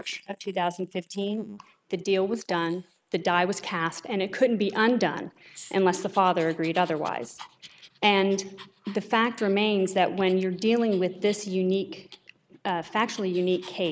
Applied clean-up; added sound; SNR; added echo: neural mask model Resemble Enhance denoiser.